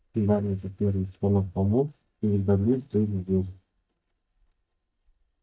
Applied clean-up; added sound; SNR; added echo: neural mask model DeepFilterNet 3.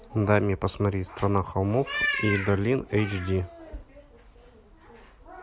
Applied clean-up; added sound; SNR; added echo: none; none; none; none.